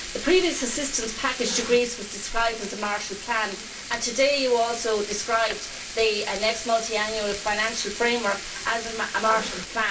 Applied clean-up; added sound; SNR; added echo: none; Frying (food); 10 dB; reverberation time 0.2 s.